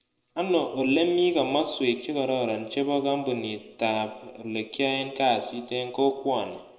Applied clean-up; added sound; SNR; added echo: neural separator model SepFormer DNS4.